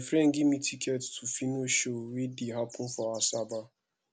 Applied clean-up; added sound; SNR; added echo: none; none; none; none.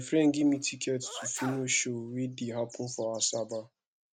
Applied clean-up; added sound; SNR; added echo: neural mask model RNNoise.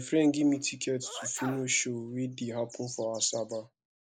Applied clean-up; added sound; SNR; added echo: neural mask model Resemble Enhance denoiser.